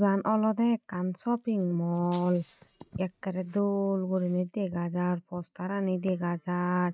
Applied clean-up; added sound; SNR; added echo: neural mask model RNNoise.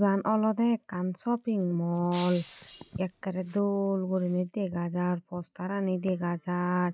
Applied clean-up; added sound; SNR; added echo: none; Shatter; 19 dB; none.